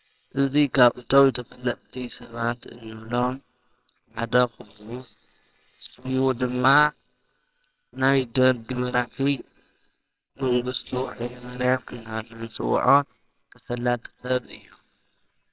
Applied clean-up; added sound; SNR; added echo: neural separator model SepFormer WHAMR!.